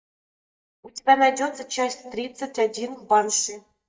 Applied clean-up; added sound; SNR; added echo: neural mask model DeepFilterNet 3.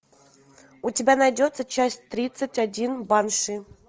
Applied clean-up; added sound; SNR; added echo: none; none; none; none.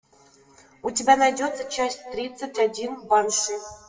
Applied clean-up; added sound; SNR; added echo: classical method WPE with log-MMSE.